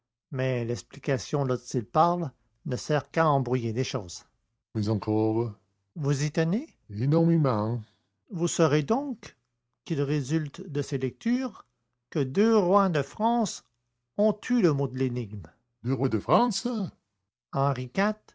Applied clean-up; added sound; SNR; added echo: none; none; none; none.